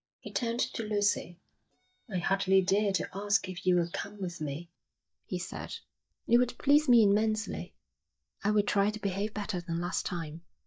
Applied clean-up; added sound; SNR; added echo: neural mask model DeepFilterNet 3.